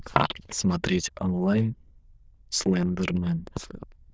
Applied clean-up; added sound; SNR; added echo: neural diffusion model UNIVERSE++.